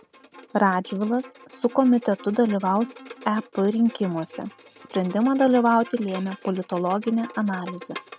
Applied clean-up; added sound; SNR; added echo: none; Bowed string instrument; 19 dB; none.